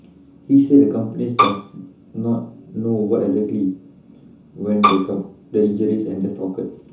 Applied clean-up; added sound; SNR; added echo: none; Bowed string instrument; 0 dB; reverberation time 0.9 s.